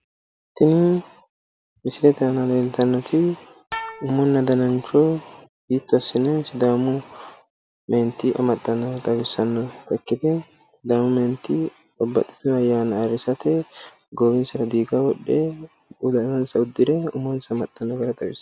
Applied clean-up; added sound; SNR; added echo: none; Bowed string instrument; 15 dB; none.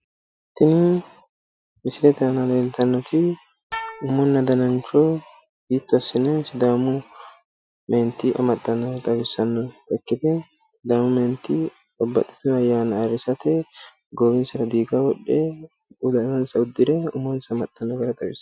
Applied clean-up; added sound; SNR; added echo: classical method Wiener filter.